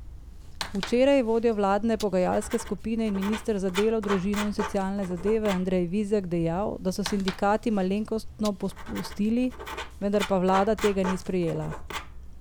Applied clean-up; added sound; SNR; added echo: none; Writing; 11 dB; none.